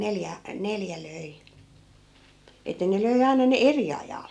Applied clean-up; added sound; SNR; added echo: none; none; none; none.